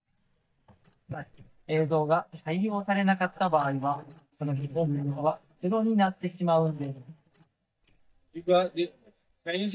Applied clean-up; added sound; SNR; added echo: neural mask model DeepFilterNet 3.